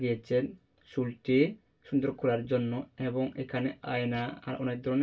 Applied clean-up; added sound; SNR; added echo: none; none; none; reverberation time 0.2 s.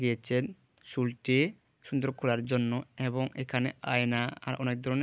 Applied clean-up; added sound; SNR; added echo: none; none; none; none.